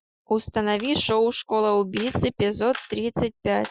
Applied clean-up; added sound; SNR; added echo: classical method Wiener filter.